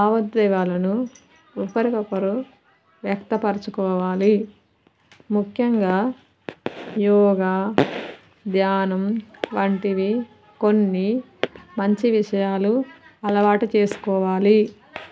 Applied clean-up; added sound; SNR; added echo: none; none; none; none.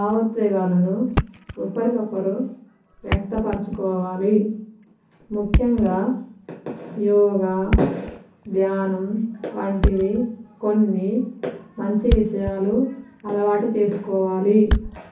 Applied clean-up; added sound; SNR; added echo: none; Thump, thud; 7 dB; reverberation time 0.6 s.